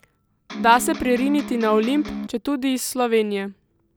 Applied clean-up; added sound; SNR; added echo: none; Electric guitar; 9 dB; none.